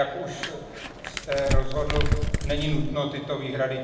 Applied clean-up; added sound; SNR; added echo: none; Crumpling, crinkling; -3 dB; reverberation time 0.9 s.